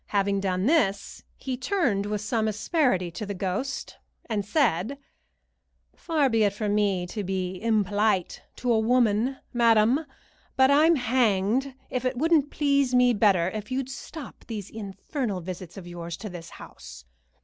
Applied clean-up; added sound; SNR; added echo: none; none; none; none.